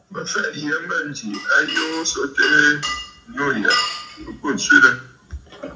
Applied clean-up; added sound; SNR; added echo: none; Glass; 8 dB; reverberation time 0.3 s.